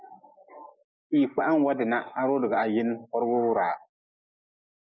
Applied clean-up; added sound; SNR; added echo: neural mask model Resemble Enhance denoiser.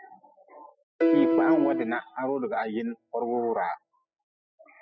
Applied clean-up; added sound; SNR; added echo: classical method spectral subtraction.